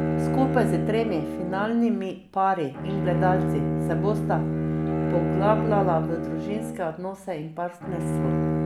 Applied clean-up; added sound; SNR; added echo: none; Bowed string instrument; -1 dB; none.